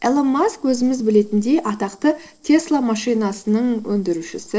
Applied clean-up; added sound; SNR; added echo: neural separator model SepFormer DNS4.